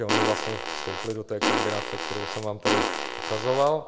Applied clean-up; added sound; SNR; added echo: none; Fart; -1 dB; none.